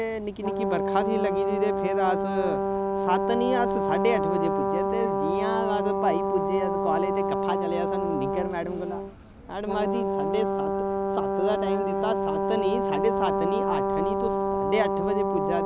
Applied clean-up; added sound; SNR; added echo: none; Brass instrument; -3 dB; none.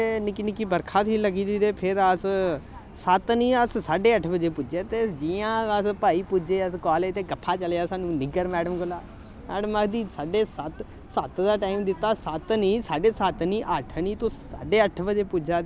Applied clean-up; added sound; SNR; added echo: none; none; none; none.